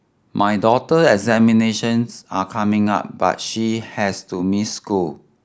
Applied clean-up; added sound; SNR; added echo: none; none; none; none.